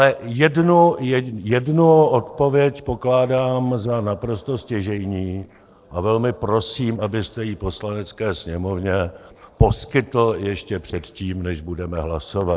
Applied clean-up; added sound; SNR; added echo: neural separator model SepFormer DNS4.